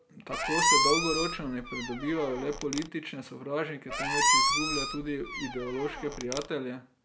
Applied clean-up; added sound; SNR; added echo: none; Squeak; -4 dB; none.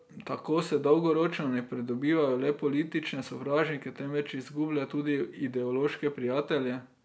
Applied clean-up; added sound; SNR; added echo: none; none; none; none.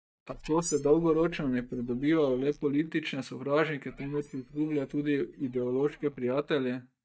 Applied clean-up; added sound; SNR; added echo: neural mask model DeepFilterNet 3.